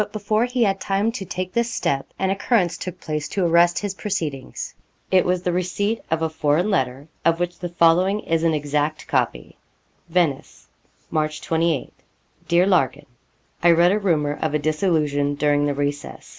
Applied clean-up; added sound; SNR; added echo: none; none; none; none.